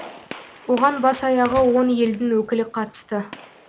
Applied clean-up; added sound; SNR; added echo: none; Gunshot, gunfire + Microwave oven; 19 dB; none.